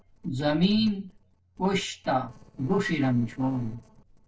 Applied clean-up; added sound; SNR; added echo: neural separator model SepFormer DNS4.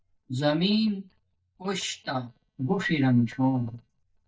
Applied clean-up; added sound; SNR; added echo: neural mask model DeepFilterNet 3.